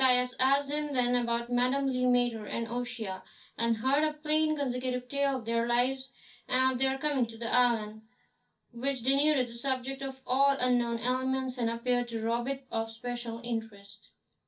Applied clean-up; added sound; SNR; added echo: none; none; none; reverberation time 0.3 s.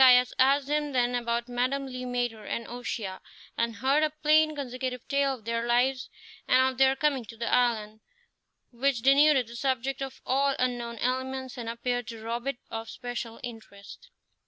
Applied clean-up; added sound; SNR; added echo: none; none; none; none.